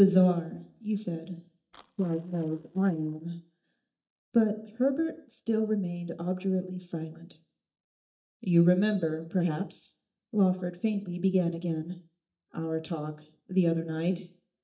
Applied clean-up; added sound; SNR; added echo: neural mask model DeepFilterNet 3.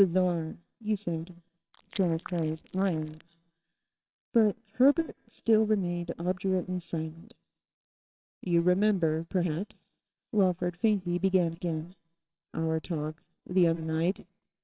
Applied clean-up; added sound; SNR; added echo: neural separator model SepFormer WHAMR!.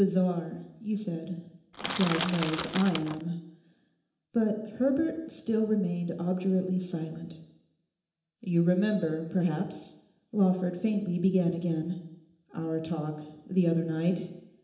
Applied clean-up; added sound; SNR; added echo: none; Crushing; 5 dB; reverberation time 0.8 s.